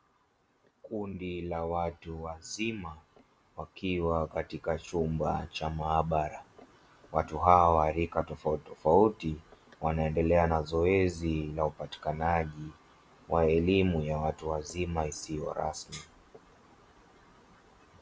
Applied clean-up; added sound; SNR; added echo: none; none; none; none.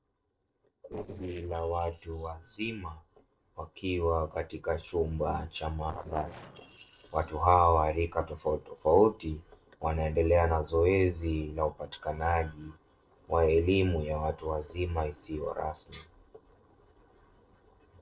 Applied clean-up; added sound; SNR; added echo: neural separator model SepFormer DNS4.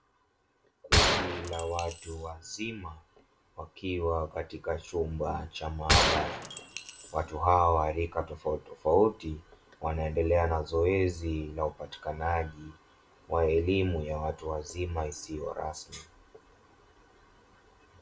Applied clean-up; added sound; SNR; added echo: none; Gunshot, gunfire; -2 dB; reverberation time 0.2 s.